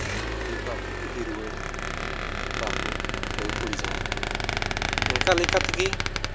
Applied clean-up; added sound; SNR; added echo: none; Engine + Squeak; -5 dB; none.